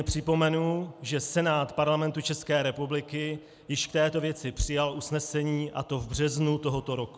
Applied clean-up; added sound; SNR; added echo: none; none; none; none.